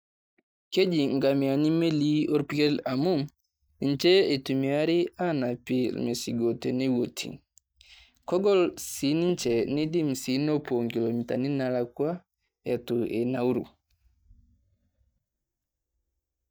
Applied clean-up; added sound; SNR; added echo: neural mask model DeepFilterNet 3.